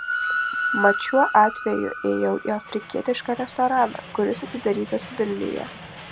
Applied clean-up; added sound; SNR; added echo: none; Train; 6 dB; none.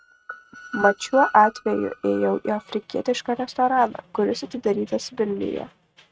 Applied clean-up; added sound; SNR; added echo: neural mask model RNNoise.